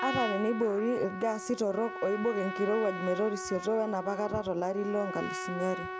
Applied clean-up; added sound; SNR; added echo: none; Trumpet; 8 dB; none.